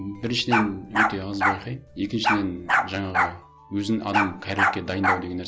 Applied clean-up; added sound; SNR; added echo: none; Bark; -2 dB; none.